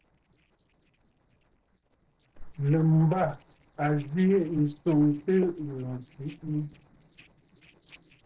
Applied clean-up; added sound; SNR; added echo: neural separator model SepFormer DNS4.